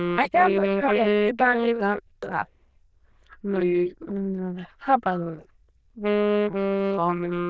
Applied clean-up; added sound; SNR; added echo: neural diffusion model UNIVERSE++.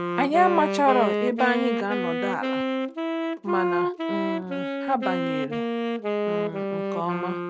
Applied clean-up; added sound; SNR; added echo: none; Wind instrument, woodwind instrument; 0 dB; none.